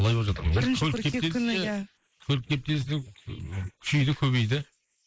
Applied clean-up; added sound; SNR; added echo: neural mask model Resemble Enhance denoiser.